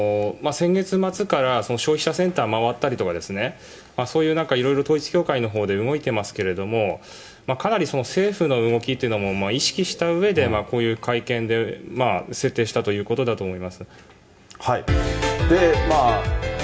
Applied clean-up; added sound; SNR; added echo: none; none; none; reverberation time 0.3 s.